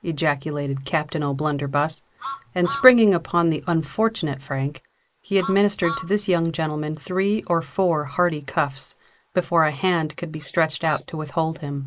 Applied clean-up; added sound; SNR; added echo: neural mask model Resemble Enhance denoiser.